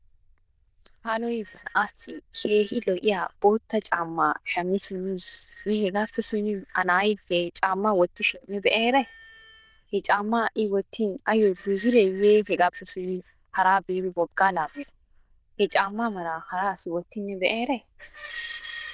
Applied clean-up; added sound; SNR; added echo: neural diffusion model UNIVERSE++.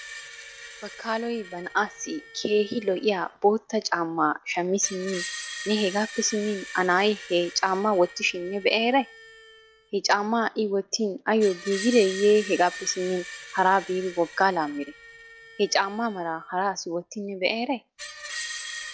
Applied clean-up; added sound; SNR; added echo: none; Screech; 15 dB; none.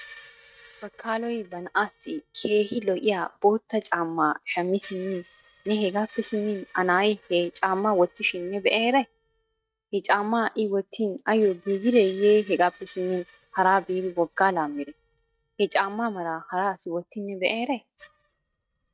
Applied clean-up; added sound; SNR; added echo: neural mask model RNNoise.